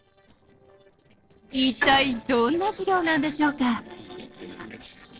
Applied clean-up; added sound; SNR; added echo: neural separator model SepFormer DNS4.